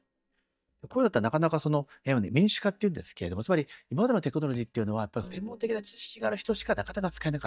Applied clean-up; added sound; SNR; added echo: neural mask model DeepFilterNet 3.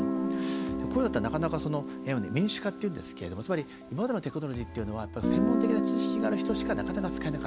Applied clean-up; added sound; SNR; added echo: none; Guitar; 0 dB; none.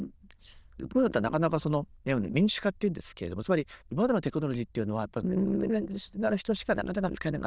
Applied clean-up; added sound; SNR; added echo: neural diffusion model UNIVERSE++.